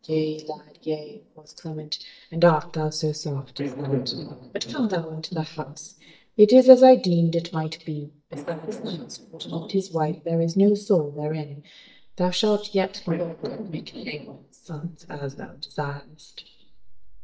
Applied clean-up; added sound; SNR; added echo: neural mask model DeepFilterNet 3.